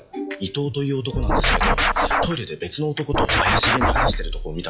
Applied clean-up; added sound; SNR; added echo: classical method log-MMSE.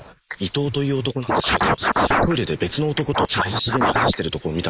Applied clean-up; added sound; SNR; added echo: neural mask model Resemble Enhance denoiser.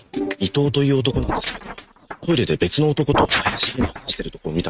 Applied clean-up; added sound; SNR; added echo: neural mask model RNNoise.